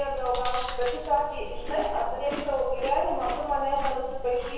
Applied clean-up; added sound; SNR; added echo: none; Chewing, mastication; 6 dB; reverberation time 1.2 s.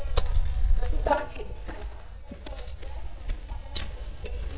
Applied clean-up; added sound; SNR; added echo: neural mask model DeepFilterNet 3.